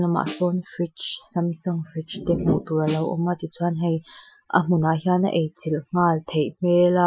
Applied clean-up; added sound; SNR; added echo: classical method Wiener filter.